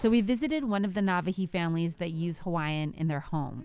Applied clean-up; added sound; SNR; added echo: none; none; none; none.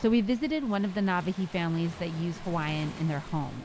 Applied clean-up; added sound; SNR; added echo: none; Waves, surf; 17 dB; none.